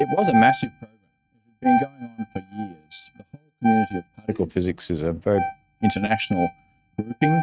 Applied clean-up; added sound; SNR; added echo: neural mask model RNNoise.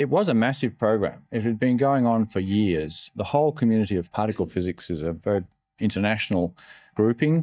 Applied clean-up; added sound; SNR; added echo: neural mask model DeepFilterNet 3.